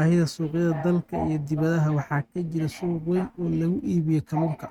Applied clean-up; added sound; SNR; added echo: neural mask model RNNoise.